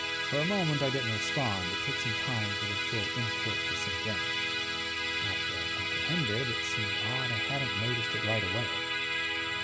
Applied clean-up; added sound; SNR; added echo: none; Musical instrument; -4 dB; none.